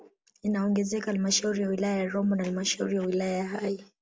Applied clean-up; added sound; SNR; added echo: none; none; none; none.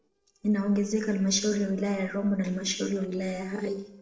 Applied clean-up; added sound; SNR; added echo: neural separator model SepFormer DNS4.